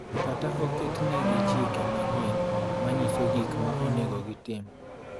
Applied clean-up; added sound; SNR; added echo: none; Accelerating, revving, vroom / Car; -4 dB; none.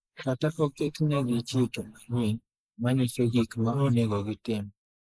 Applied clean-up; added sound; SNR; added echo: neural mask model Resemble Enhance denoiser.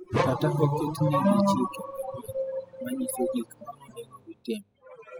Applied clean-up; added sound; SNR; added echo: classical method spectral subtraction.